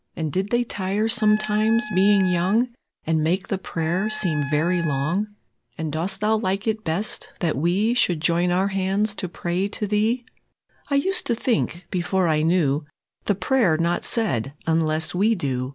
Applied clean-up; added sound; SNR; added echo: none; Wind instrument, woodwind instrument; 13 dB; none.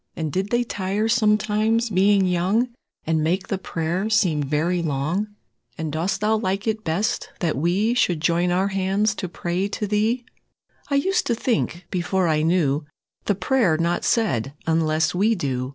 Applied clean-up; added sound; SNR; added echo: neural separator model SepFormer DNS4.